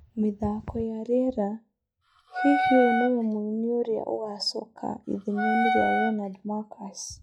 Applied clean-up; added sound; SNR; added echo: classical method log-MMSE.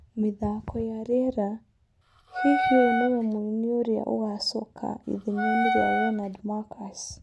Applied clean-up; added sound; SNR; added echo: none; Wind instrument, woodwind instrument; 0 dB; none.